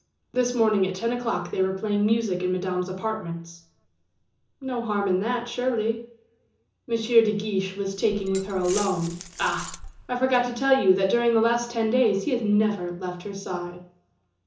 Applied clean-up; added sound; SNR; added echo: none; Glass; 14 dB; reverberation time 0.7 s.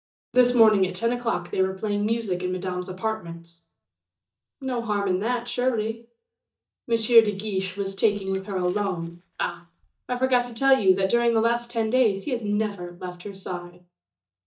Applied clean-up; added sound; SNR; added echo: neural mask model DeepFilterNet 3.